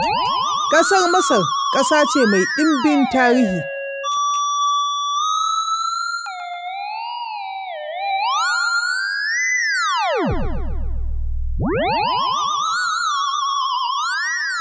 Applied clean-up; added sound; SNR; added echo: none; Musical instrument; -3 dB; none.